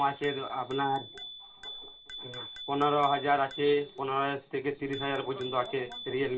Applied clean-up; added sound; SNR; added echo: none; Bicycle bell; 14 dB; reverberation time 0.2 s.